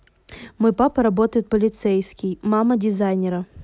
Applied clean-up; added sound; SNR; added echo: none; none; none; none.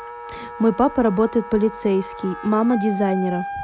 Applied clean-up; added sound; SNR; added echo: none; Wind instrument, woodwind instrument; 12 dB; none.